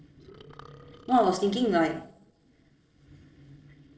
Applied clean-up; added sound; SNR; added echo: neural separator model SepFormer DNS4.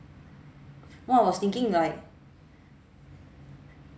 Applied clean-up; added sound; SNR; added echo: none; none; none; none.